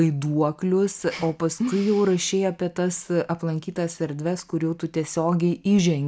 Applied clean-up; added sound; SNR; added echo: none; none; none; none.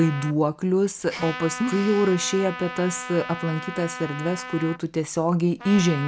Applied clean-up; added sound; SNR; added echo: none; Trumpet; 12 dB; none.